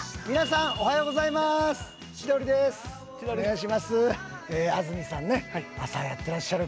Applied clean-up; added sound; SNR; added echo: none; none; none; none.